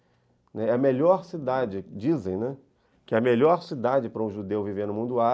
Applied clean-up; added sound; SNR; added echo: none; none; none; none.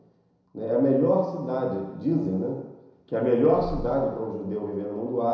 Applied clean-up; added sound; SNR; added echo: none; Purr; 13 dB; reverberation time 1.0 s.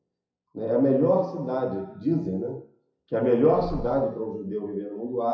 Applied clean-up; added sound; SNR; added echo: classical method WPE with log-MMSE.